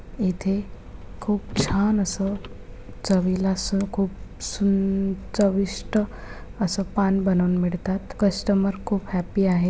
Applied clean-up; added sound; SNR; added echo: none; Car; 13 dB; none.